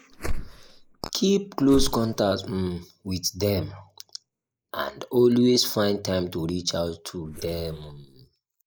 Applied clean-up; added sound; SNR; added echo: neural mask model Resemble Enhance denoiser.